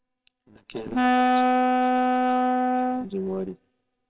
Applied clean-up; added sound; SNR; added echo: neural separator model SepFormer WHAMR!.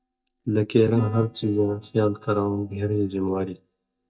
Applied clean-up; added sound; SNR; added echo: neural mask model DeepFilterNet 3.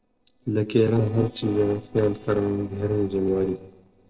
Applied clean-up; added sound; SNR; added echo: neural separator model SepFormer DNS4.